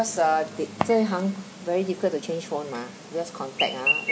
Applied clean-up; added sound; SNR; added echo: none; Chirp, tweet; 6 dB; none.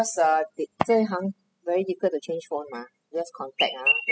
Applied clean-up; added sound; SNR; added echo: classical method spectral subtraction.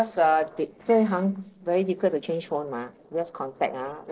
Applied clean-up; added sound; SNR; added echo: neural separator model SepFormer DNS4.